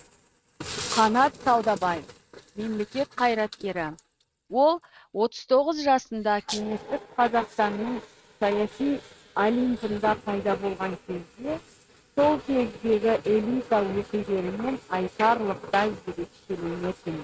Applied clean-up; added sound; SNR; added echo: neural mask model RNNoise.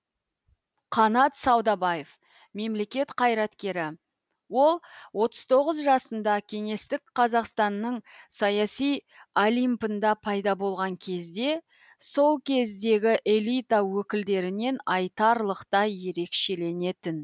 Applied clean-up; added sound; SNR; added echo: none; none; none; none.